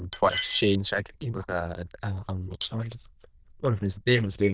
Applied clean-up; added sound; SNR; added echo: neural diffusion model UNIVERSE++.